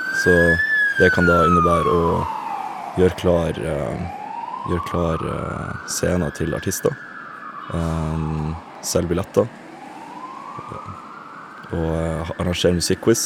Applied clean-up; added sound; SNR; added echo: none; Motor vehicle (road) / Siren; 4 dB; none.